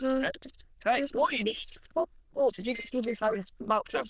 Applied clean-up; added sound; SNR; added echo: neural diffusion model UNIVERSE++.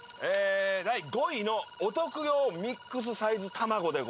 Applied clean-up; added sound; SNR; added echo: none; none; none; none.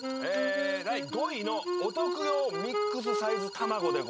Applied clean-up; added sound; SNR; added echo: none; Wind instrument, woodwind instrument; 2 dB; none.